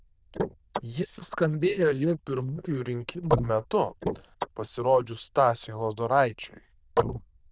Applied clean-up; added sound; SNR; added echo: neural diffusion model UNIVERSE++.